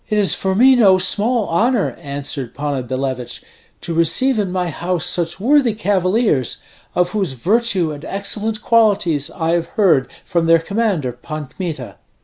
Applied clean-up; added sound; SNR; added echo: none; none; none; none.